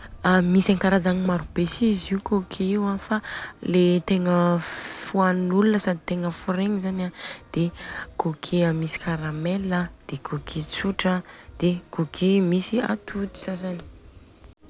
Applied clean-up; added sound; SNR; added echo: none; none; none; none.